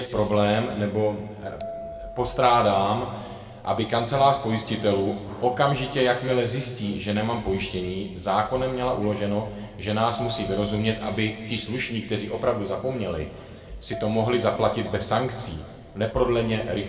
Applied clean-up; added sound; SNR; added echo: none; Bell; 16 dB; reverberation time 1.7 s.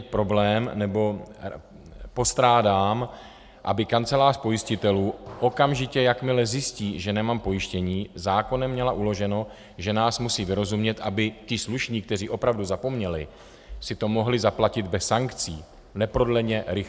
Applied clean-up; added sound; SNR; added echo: none; none; none; none.